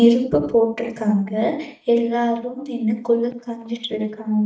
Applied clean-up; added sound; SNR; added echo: neural mask model DeepFilterNet 3.